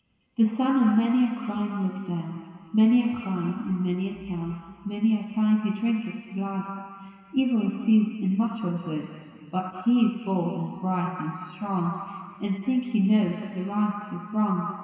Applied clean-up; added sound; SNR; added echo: none; none; none; reverberation time 2.2 s.